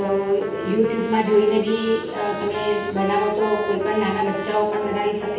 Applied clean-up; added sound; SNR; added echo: none; Trumpet; 13 dB; reverberation time 0.9 s.